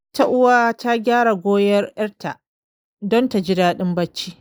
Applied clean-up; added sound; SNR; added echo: neural mask model Resemble Enhance denoiser.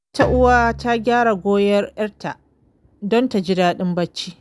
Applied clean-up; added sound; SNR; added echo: none; Bowed string instrument; 12 dB; none.